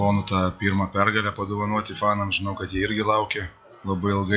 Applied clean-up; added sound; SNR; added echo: classical method log-MMSE.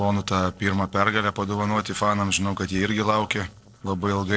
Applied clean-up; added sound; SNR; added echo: neural separator model SepFormer DNS4.